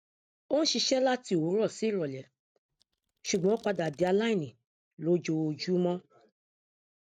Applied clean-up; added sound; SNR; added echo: neural mask model RNNoise.